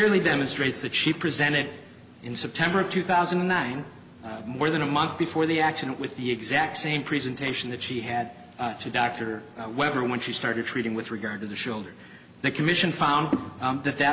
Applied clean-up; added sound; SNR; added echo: none; none; none; none.